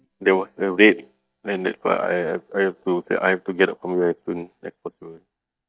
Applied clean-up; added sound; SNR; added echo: neural mask model DeepFilterNet 3.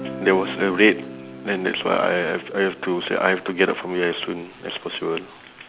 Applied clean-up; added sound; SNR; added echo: none; Guitar; 15 dB; none.